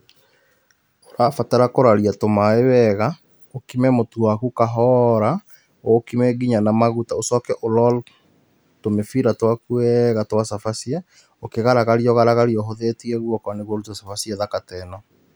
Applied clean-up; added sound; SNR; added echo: none; none; none; none.